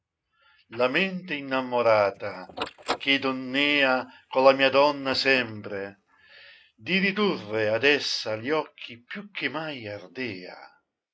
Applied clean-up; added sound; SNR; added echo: neural mask model Resemble Enhance denoiser.